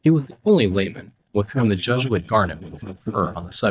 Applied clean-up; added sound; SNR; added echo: neural mask model DeepFilterNet 3.